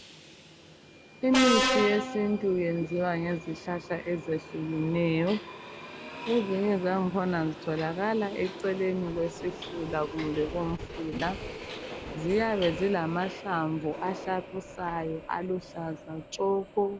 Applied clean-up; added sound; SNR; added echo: none; Subway, metro, underground; 7 dB; none.